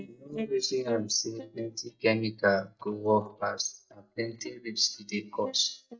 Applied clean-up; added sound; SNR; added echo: neural mask model DeepFilterNet 3.